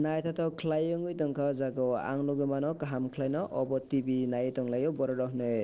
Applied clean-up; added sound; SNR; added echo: neural separator model SepFormer DNS4.